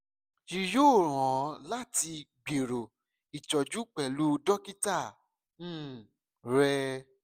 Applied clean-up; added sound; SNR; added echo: none; none; none; none.